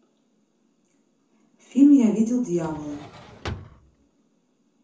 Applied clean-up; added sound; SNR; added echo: none; Drawer open or close; 15 dB; reverberation time 0.6 s.